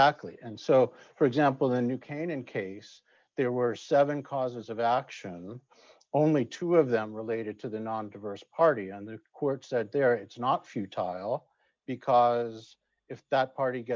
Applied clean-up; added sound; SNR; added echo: neural mask model Resemble Enhance denoiser.